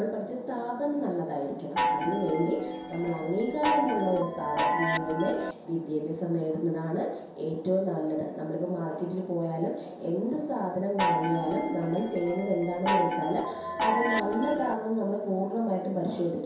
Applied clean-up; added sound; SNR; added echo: none; Chime; 0 dB; reverberation time 0.7 s.